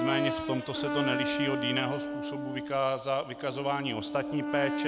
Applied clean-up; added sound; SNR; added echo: none; Brass instrument; 2 dB; none.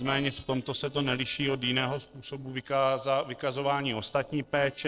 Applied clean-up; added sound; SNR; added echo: neural separator model SepFormer DNS4.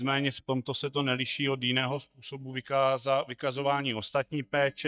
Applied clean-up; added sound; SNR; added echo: neural mask model DeepFilterNet 3.